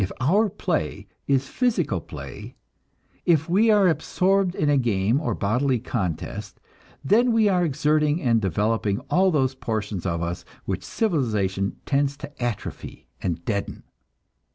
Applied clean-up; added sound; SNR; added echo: none; none; none; none.